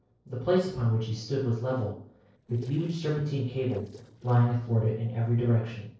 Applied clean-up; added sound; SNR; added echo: neural separator model SepFormer DNS4.